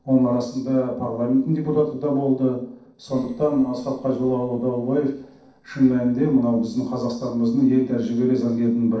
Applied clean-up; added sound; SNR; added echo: neural separator model SepFormer DNS4.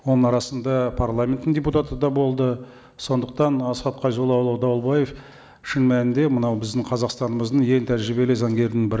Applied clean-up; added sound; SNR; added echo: none; none; none; none.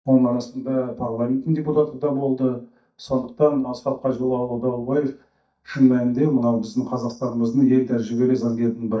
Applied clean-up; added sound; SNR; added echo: neural mask model DeepFilterNet 3.